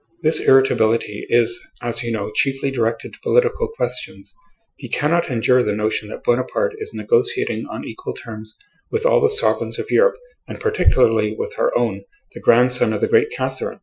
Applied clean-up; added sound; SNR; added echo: classical method Wiener filter.